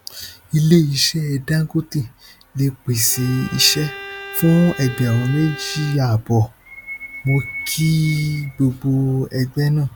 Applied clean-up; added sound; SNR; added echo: none; Bowed string instrument; 15 dB; none.